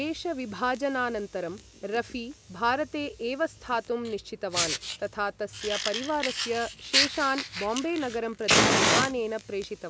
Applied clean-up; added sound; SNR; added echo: none; Fire; 0 dB; none.